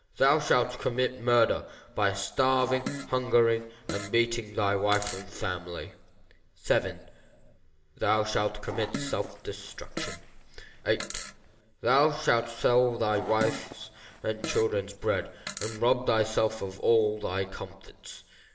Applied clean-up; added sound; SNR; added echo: none; Fart; 11 dB; reverberation time 1.8 s.